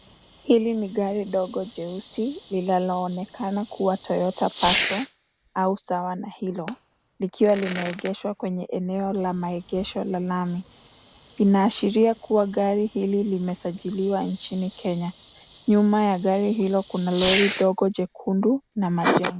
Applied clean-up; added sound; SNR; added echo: none; Fireworks; 10 dB; none.